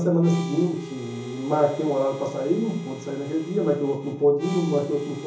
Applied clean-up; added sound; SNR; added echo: none; Harmonica; 15 dB; reverberation time 0.7 s.